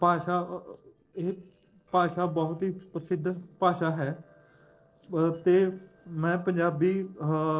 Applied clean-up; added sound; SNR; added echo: neural separator model SepFormer DNS4.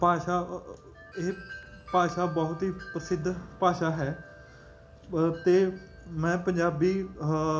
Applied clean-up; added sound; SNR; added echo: none; Wind chime; 20 dB; reverberation time 0.4 s.